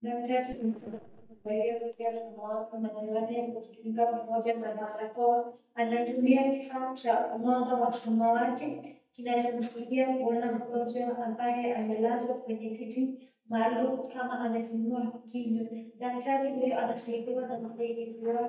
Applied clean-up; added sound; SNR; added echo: neural mask model DeepFilterNet 3.